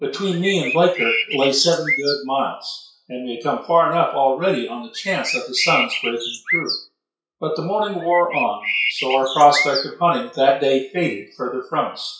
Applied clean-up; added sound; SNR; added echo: classical method WPE with log-MMSE.